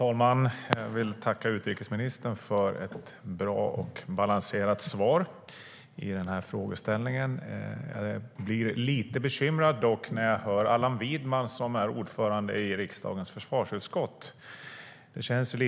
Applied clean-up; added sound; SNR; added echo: none; none; none; none.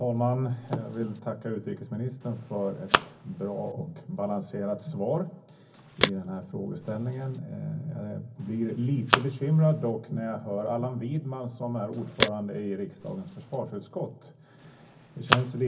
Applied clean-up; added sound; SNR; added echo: none; Telephone; 4 dB; reverberation time 0.4 s.